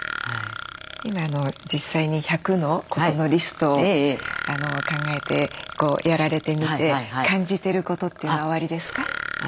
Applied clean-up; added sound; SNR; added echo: none; Burping, eructation; 11 dB; none.